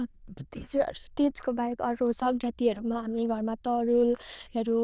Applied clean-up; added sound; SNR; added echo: neural diffusion model UNIVERSE++.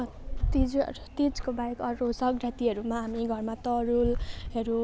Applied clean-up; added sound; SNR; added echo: none; none; none; none.